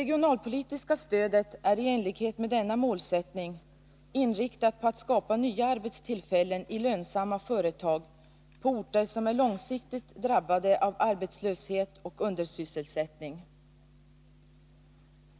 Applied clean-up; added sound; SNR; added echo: none; none; none; none.